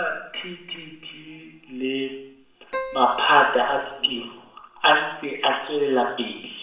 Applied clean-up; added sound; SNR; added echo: none; Keyboard (musical); 11 dB; reverberation time 0.7 s.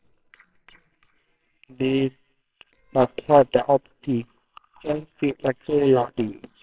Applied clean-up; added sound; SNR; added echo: neural separator model SepFormer WHAMR!.